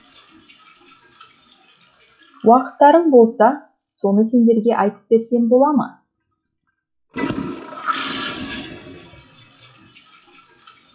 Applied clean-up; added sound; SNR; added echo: classical method log-MMSE.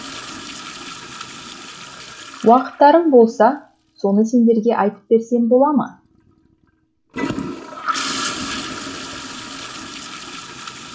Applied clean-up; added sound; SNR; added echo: none; Toilet flush / Gurgling; 12 dB; none.